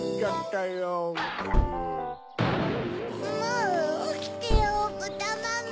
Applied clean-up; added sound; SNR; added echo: none; Gunshot, gunfire; 0 dB; none.